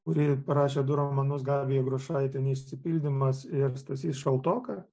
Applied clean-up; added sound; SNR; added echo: none; none; none; none.